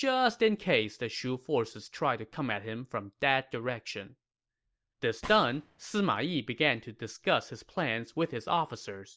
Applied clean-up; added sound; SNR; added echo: none; Gunshot, gunfire; 19 dB; none.